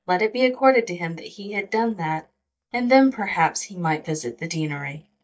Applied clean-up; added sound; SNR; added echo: neural mask model DeepFilterNet 3.